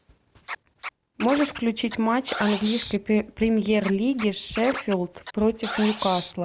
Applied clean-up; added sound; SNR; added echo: none; Scratching (performance technique); 9 dB; none.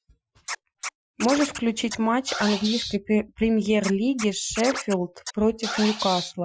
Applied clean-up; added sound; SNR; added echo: classical method Wiener filter.